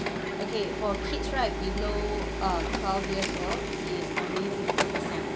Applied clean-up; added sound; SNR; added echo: none; Printer; -3 dB; none.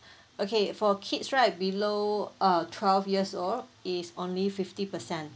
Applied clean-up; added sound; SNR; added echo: none; none; none; none.